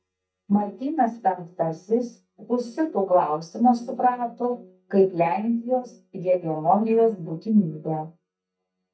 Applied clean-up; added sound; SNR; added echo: neural mask model DeepFilterNet 3.